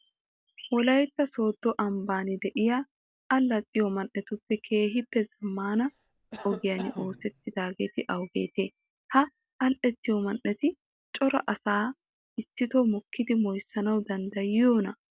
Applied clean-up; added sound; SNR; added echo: none; Cough; 15 dB; none.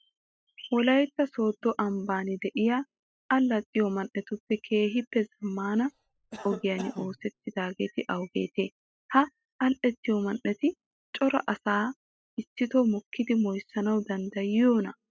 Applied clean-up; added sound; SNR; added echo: classical method spectral subtraction.